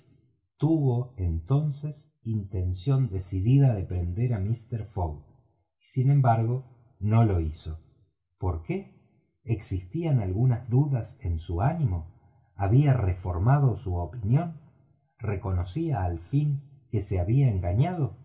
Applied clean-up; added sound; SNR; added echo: none; none; none; reverberation time 0.2 s.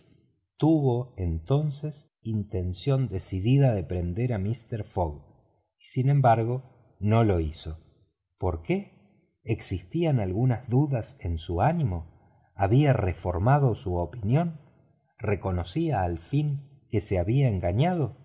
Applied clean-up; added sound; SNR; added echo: none; none; none; none.